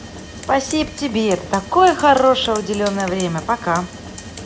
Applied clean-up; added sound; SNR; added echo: none; Mechanisms + Computer keyboard; 14 dB; none.